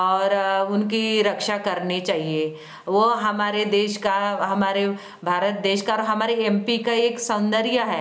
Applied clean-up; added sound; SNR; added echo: none; none; none; none.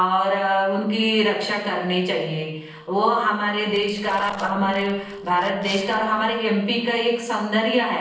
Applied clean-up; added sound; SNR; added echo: neural separator model SepFormer DNS4.